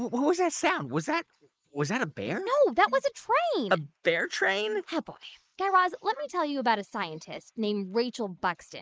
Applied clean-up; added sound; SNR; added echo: neural mask model Resemble Enhance denoiser.